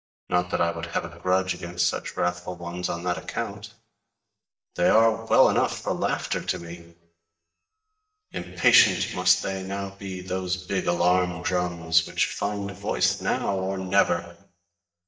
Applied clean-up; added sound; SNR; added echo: neural mask model DeepFilterNet 3.